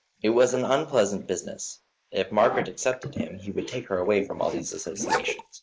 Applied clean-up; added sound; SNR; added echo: neural mask model Resemble Enhance denoiser.